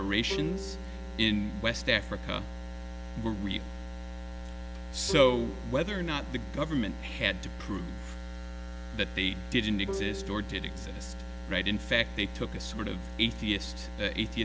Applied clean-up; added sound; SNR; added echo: none; Bowed string instrument; 14 dB; none.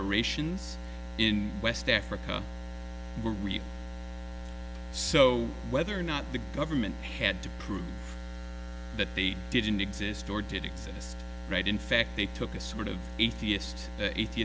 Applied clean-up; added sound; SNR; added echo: none; none; none; none.